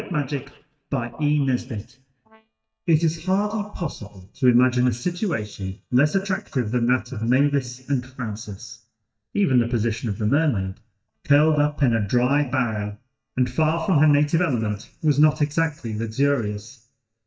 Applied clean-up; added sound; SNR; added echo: neural mask model DeepFilterNet 3.